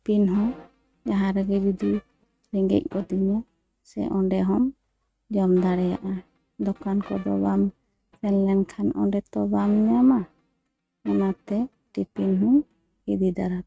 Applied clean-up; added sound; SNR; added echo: neural mask model RNNoise.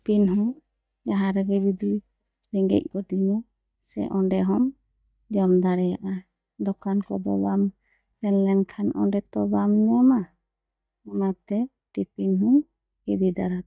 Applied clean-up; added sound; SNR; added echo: neural mask model DeepFilterNet 3.